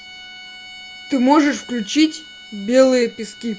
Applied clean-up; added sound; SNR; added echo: none; Bowed string instrument; 19 dB; none.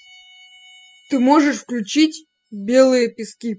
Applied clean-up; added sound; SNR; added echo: classical method spectral subtraction.